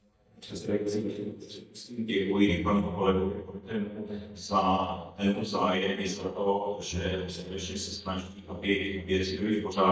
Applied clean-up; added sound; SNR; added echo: neural mask model DeepFilterNet 3.